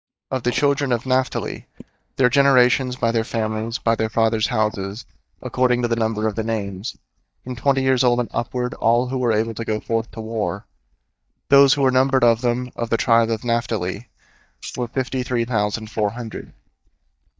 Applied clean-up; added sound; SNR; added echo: neural mask model DeepFilterNet 3.